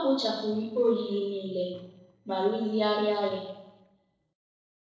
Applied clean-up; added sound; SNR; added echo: neural separator model SepFormer DNS4.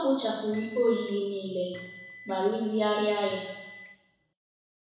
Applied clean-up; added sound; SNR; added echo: none; Microwave oven; 18 dB; reverberation time 1.0 s.